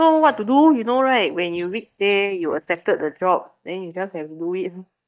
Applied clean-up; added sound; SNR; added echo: neural mask model DeepFilterNet 3.